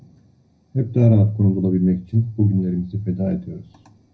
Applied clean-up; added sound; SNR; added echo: none; none; none; reverberation time 0.4 s.